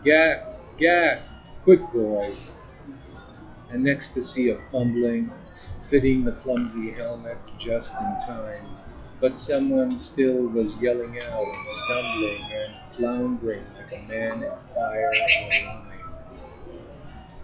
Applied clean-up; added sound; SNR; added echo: classical method log-MMSE.